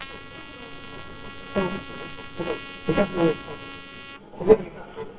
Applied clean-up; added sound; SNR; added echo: neural separator model SepFormer WHAMR!.